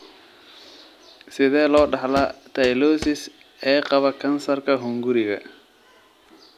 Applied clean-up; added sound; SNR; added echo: none; Walk, footsteps; 13 dB; none.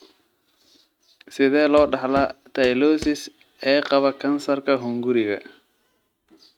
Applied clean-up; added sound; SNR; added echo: neural mask model RNNoise.